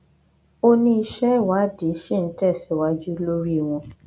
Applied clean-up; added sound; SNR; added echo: none; none; none; none.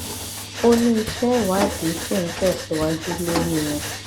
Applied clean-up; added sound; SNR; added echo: none; Mechanisms + Breathing; 6 dB; none.